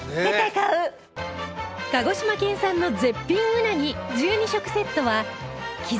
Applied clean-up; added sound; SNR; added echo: none; none; none; none.